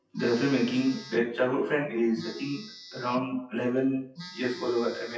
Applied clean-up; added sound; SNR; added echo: classical method WPE with log-MMSE.